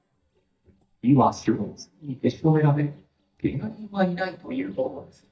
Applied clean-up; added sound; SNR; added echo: neural mask model DeepFilterNet 3.